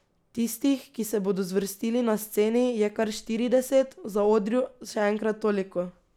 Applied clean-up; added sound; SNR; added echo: none; none; none; none.